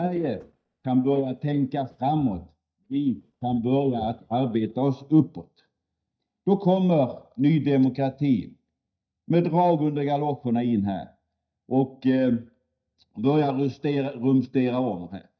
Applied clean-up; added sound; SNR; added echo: neural mask model DeepFilterNet 3.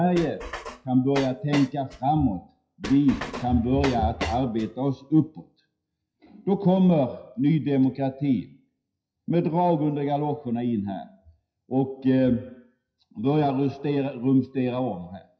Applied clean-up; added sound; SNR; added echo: classical method WPE with log-MMSE.